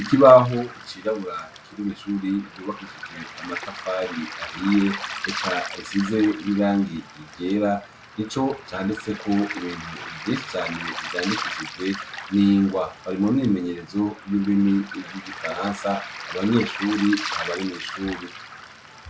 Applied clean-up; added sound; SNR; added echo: none; Waves, surf; 11 dB; none.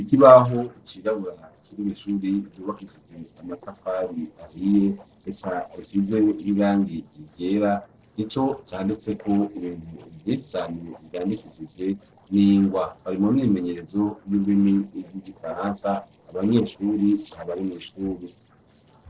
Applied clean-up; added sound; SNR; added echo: neural separator model SepFormer DNS4.